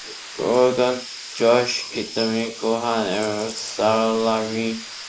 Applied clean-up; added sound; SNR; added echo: neural mask model Resemble Enhance denoiser.